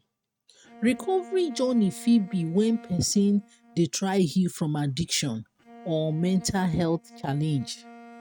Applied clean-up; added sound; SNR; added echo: neural mask model RNNoise.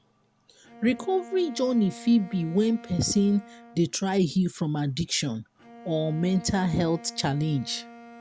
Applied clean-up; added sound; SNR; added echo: none; Bowed string instrument; 20 dB; none.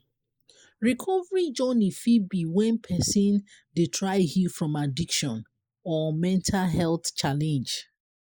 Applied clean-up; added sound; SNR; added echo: neural mask model Resemble Enhance denoiser.